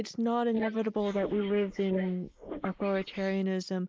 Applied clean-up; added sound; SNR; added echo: neural mask model Resemble Enhance denoiser.